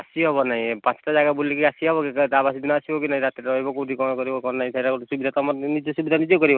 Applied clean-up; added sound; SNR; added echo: none; none; none; none.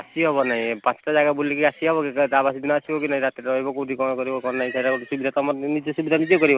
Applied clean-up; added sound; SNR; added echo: none; Livestock, farm animals, working animals; 18 dB; none.